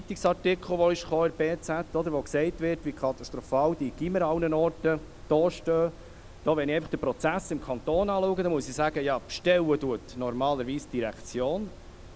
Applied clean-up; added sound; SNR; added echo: none; Mechanisms; 17 dB; none.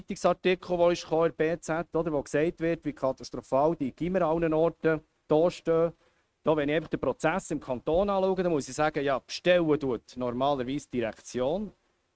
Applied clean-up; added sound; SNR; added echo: neural mask model RNNoise.